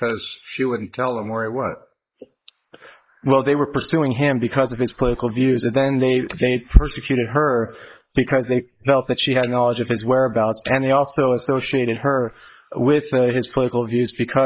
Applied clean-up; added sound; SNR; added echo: neural mask model Resemble Enhance denoiser.